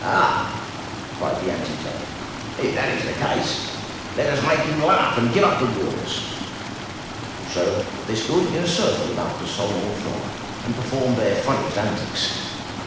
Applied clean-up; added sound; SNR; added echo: none; Stream; 8 dB; reverberation time 1.1 s.